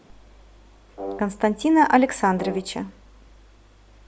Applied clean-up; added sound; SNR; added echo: none; Brass instrument; 13 dB; none.